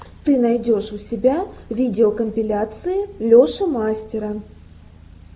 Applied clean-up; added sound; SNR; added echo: none; none; none; none.